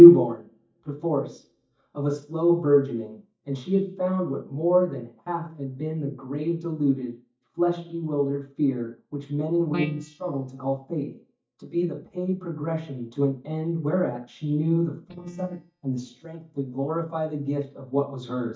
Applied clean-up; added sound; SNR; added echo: neural mask model DeepFilterNet 3.